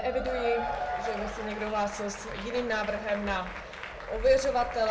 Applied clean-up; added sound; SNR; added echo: none; Applause / Crowd / Cheering; 7 dB; reverberation time 0.2 s.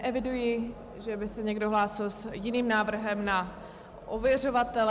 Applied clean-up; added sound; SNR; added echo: none; none; none; none.